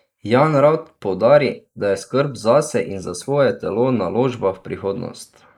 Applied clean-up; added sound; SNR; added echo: neural mask model Resemble Enhance denoiser.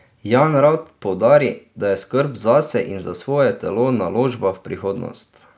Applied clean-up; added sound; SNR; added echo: none; none; none; none.